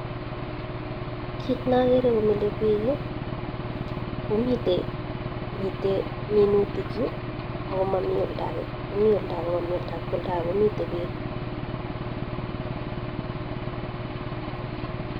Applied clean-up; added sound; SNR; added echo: none; Engine / Aircraft; 4 dB; none.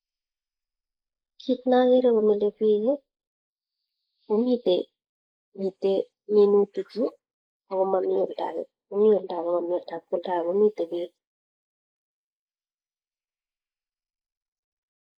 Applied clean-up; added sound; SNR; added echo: neural mask model Resemble Enhance denoiser.